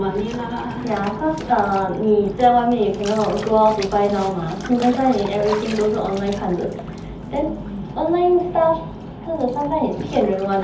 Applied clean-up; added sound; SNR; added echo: none; Bathtub (filling or washing); 18 dB; reverberation time 0.5 s.